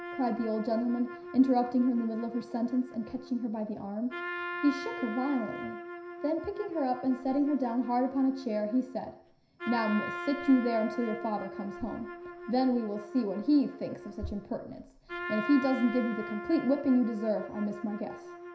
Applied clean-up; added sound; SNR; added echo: none; Trumpet; 11 dB; reverberation time 0.5 s.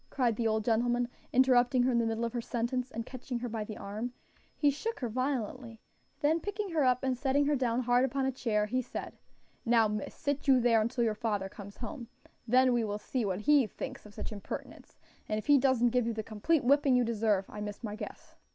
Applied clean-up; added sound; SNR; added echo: none; none; none; none.